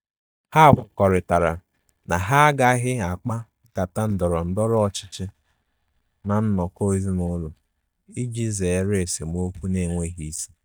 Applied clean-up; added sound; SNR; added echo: neural mask model DeepFilterNet 3.